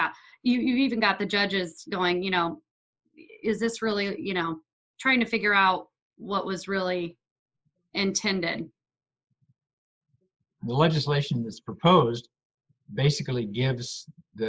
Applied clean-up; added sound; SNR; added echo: neural mask model Resemble Enhance denoiser.